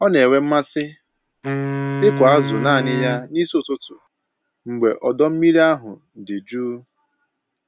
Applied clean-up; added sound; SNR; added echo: none; Wind instrument, woodwind instrument; 5 dB; none.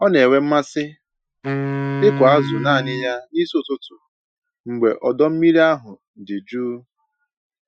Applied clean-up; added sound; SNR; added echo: classical method Wiener filter.